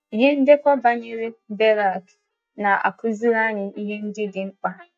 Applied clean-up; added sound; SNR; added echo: neural mask model DeepFilterNet 3.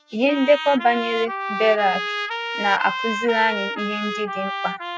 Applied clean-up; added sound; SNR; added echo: classical method spectral subtraction.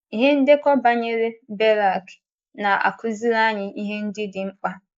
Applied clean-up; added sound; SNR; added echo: neural mask model Resemble Enhance denoiser.